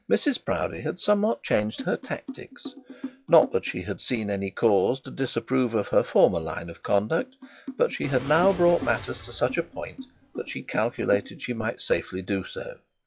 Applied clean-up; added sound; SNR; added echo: classical method log-MMSE.